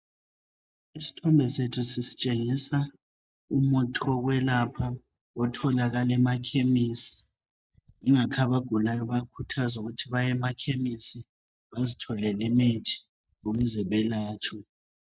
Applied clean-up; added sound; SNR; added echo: neural mask model DeepFilterNet 3.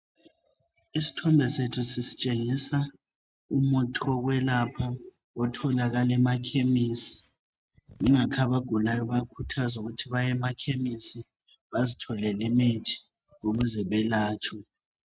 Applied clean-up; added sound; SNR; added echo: neural mask model RNNoise.